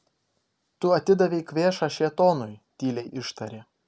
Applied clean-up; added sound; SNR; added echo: none; none; none; none.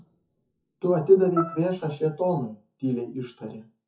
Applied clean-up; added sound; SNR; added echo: classical method WPE with log-MMSE.